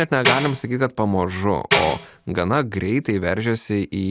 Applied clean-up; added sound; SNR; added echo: none; Tambourine; 5 dB; none.